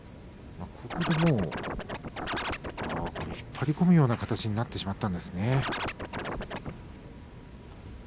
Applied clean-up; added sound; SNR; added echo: none; Scratching (performance technique); 4 dB; none.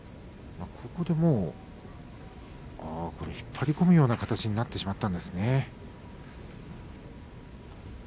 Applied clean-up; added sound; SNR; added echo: none; none; none; none.